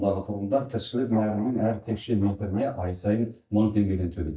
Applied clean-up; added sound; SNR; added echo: neural mask model DeepFilterNet 3.